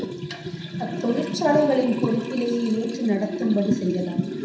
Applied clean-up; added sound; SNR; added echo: none; Liquid; 5 dB; reverberation time 0.6 s.